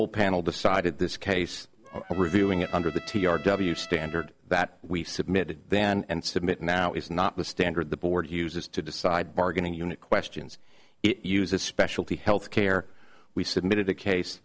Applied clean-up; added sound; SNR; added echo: none; Trumpet; 17 dB; none.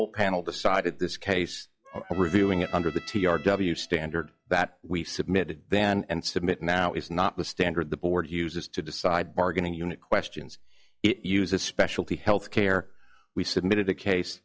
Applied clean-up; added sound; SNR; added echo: classical method log-MMSE.